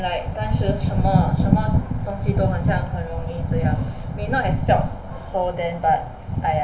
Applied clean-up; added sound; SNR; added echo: none; Bird; 15 dB; reverberation time 0.4 s.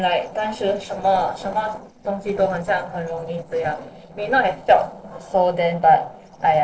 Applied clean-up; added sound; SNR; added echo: neural separator model SepFormer DNS4.